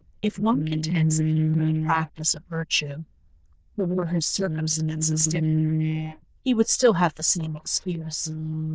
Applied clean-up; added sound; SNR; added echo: neural diffusion model UNIVERSE++.